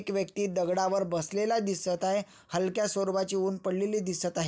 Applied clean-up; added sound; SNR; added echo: none; none; none; none.